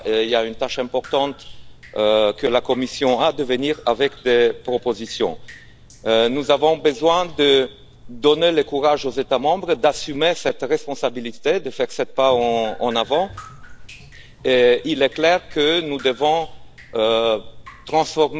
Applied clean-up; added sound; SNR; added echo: none; Drip; 19 dB; none.